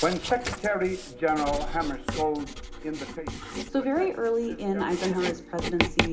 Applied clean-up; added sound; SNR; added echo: none; Writing; 5 dB; reverberation time 1.7 s.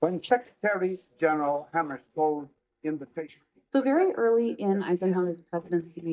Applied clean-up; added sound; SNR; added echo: neural mask model DeepFilterNet 3.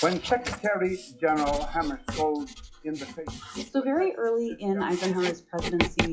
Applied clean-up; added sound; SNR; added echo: classical method WPE with log-MMSE.